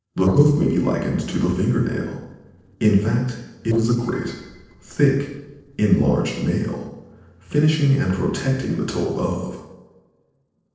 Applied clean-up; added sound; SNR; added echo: neural separator model SepFormer DNS4.